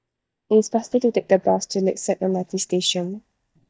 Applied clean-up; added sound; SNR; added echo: neural mask model DeepFilterNet 3.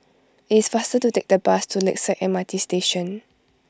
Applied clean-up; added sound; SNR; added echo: none; none; none; none.